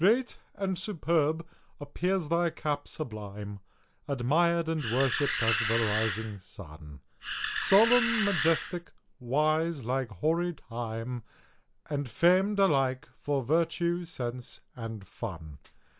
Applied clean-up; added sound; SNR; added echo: none; Animal; 2 dB; none.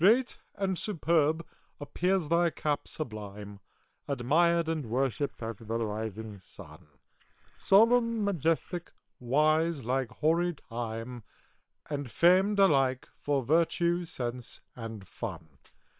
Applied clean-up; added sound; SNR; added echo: neural separator model SepFormer WHAM!.